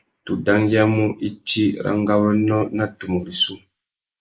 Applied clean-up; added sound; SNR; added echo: neural mask model Resemble Enhance denoiser.